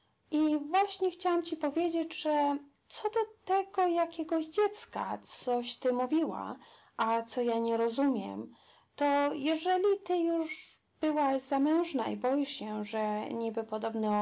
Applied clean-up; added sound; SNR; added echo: none; none; none; none.